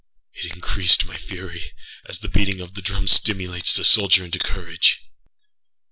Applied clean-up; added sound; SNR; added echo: none; none; none; none.